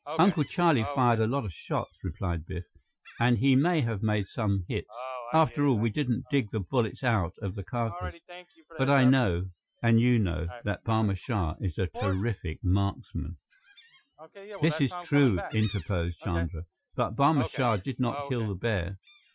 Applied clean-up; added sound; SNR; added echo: classical method Wiener filter.